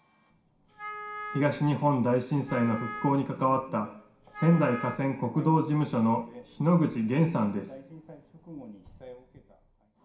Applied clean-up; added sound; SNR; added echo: none; Wind instrument, woodwind instrument; 13 dB; reverberation time 0.5 s.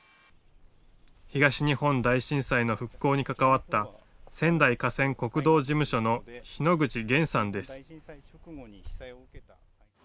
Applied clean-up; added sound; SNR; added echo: none; none; none; none.